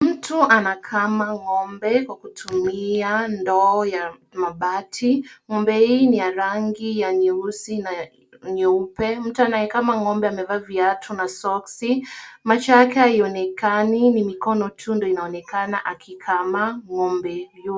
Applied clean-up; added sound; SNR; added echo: none; none; none; none.